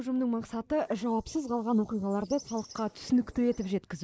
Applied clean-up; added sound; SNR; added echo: neural mask model Resemble Enhance denoiser.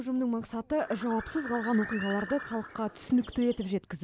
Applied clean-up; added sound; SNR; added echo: none; Bird; 11 dB; none.